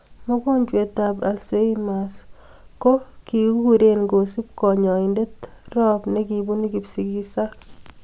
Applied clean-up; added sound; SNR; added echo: none; none; none; none.